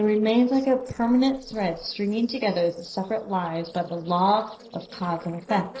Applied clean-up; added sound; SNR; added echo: neural separator model SepFormer DNS4.